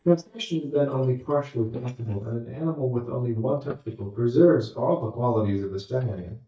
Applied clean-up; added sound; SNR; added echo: neural mask model DeepFilterNet 3.